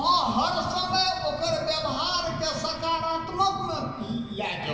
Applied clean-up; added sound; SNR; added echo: none; Boom; 18 dB; reverberation time 0.3 s.